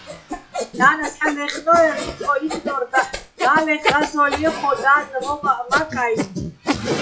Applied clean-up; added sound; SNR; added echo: classical method log-MMSE.